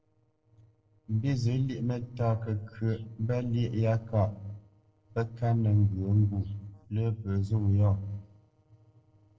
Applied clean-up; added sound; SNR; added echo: neural separator model SepFormer DNS4.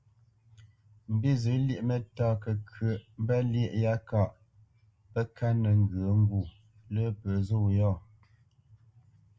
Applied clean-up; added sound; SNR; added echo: none; none; none; none.